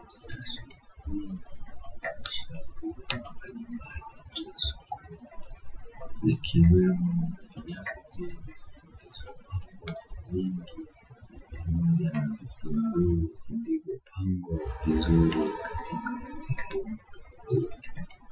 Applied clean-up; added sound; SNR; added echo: classical method Wiener filter.